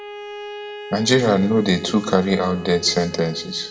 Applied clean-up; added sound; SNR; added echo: none; Bowed string instrument; 15 dB; reverberation time 1.5 s.